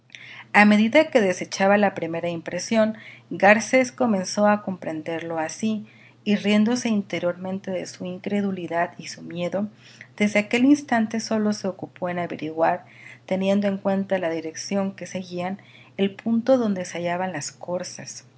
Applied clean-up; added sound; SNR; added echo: none; none; none; none.